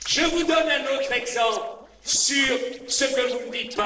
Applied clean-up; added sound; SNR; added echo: neural separator model SepFormer DNS4.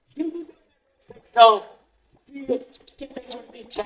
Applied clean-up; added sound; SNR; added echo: neural mask model DeepFilterNet 3.